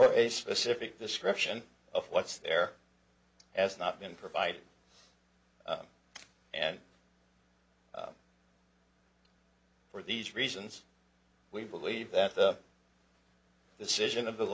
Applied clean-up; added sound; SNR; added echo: none; none; none; none.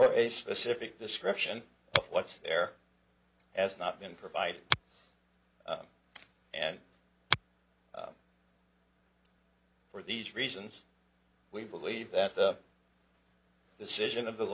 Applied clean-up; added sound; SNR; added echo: none; Finger snapping; 0 dB; none.